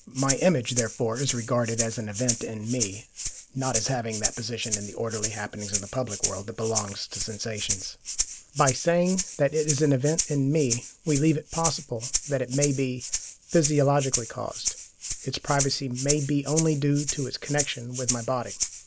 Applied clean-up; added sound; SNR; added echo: none; Rattle (instrument); 5 dB; none.